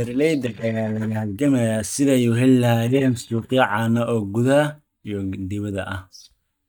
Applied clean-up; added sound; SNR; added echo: neural mask model DeepFilterNet 3.